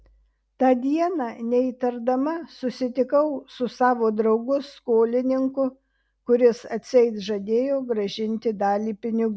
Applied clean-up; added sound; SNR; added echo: none; none; none; none.